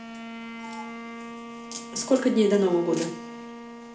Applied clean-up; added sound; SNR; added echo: none; Bowed string instrument; 11 dB; reverberation time 0.4 s.